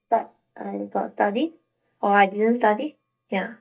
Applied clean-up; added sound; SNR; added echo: neural mask model DeepFilterNet 3.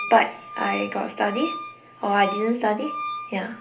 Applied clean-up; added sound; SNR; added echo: none; Wind instrument, woodwind instrument; 10 dB; reverberation time 0.3 s.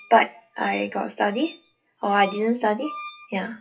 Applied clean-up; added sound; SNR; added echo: classical method WPE with log-MMSE.